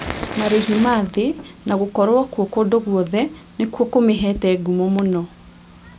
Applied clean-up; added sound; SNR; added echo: none; Fire; 13 dB; none.